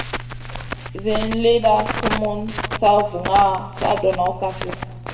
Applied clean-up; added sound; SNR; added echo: none; Crackle; 7 dB; reverberation time 1.6 s.